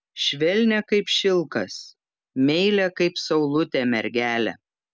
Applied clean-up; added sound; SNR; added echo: none; none; none; none.